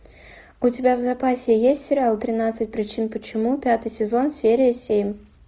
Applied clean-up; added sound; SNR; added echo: none; none; none; none.